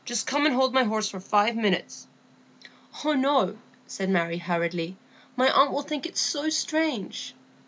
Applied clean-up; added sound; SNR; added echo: none; none; none; none.